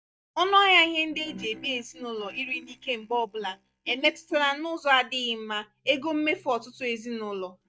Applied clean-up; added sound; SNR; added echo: neural mask model DeepFilterNet 3.